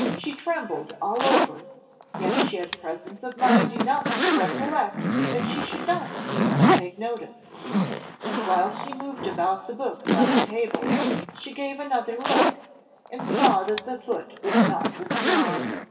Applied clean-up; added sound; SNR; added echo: none; Zipper (clothing); -3 dB; reverberation time 1.6 s.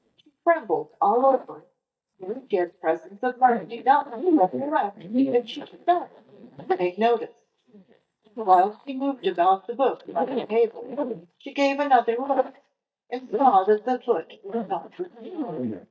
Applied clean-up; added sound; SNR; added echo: neural mask model DeepFilterNet 3.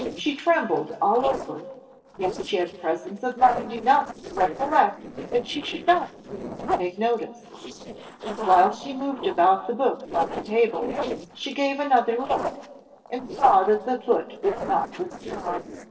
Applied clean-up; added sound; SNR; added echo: neural separator model SepFormer DNS4.